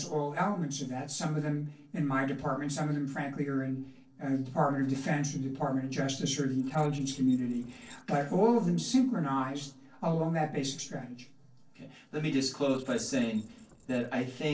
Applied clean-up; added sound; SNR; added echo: neural separator model SepFormer DNS4.